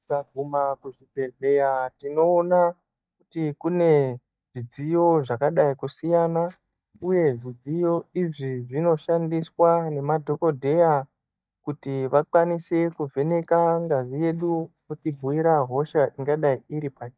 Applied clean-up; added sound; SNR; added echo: neural mask model DeepFilterNet 3.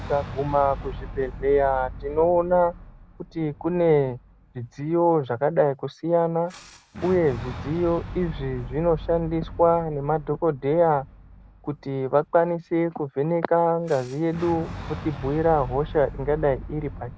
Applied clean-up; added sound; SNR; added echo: none; Boom; 14 dB; none.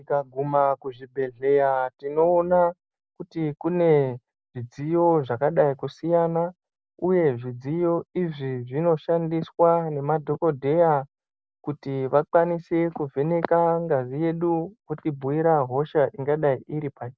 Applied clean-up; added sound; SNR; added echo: none; none; none; none.